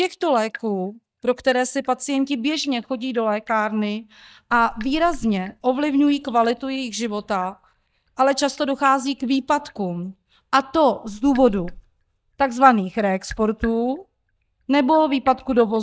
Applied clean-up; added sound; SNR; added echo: neural mask model DeepFilterNet 3.